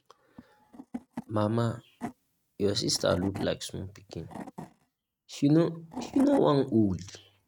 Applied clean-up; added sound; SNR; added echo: neural mask model RNNoise.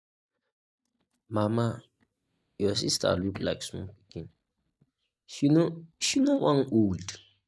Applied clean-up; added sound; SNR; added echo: neural mask model DeepFilterNet 3.